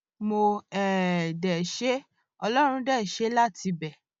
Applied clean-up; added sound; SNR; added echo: none; none; none; none.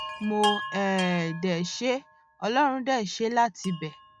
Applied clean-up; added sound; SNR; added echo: none; Chime; 12 dB; none.